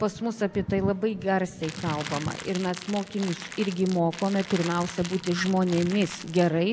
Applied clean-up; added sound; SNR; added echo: none; Crackle; 13 dB; none.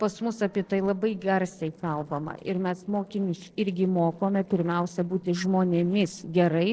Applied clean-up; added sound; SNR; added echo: neural separator model SepFormer DNS4.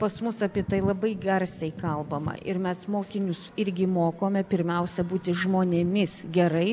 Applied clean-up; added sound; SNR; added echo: none; none; none; none.